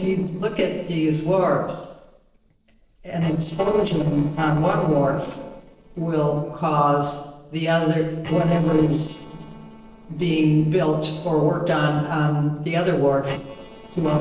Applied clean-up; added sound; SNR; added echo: neural separator model SepFormer DNS4.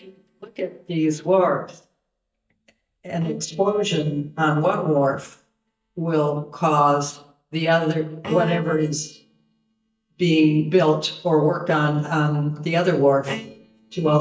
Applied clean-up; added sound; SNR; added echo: neural mask model DeepFilterNet 3.